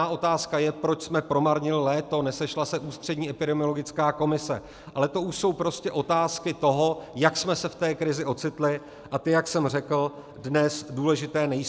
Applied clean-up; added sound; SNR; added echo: none; none; none; none.